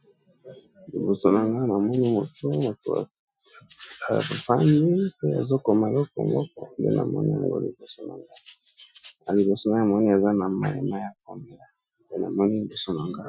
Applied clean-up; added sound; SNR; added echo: classical method Wiener filter.